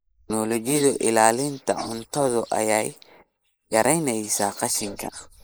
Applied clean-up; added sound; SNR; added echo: neural mask model Resemble Enhance denoiser.